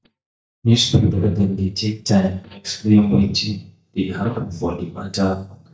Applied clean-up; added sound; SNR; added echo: neural mask model DeepFilterNet 3.